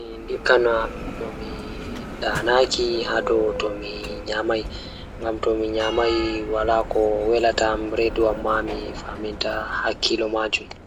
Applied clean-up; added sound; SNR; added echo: none; Bell; 10 dB; none.